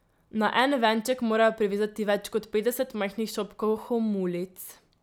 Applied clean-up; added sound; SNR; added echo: none; none; none; none.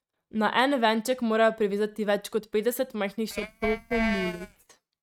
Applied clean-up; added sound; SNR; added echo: neural mask model RNNoise.